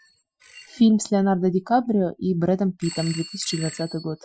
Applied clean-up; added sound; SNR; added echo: classical method Wiener filter.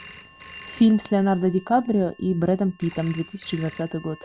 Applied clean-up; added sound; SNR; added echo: none; Telephone; 13 dB; none.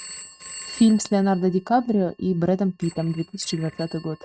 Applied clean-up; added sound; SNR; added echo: neural mask model RNNoise.